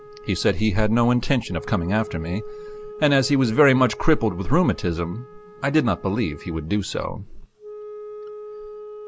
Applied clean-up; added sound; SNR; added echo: none; Wind instrument, woodwind instrument; 17 dB; none.